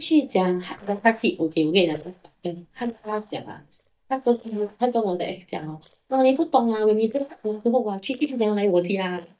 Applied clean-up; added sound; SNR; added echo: neural mask model DeepFilterNet 3.